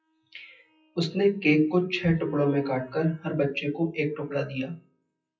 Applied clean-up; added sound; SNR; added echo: classical method WPE with log-MMSE.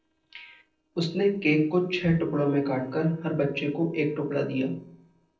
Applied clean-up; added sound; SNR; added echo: neural separator model SepFormer DNS4.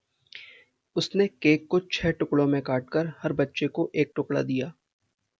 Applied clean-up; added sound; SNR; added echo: none; none; none; none.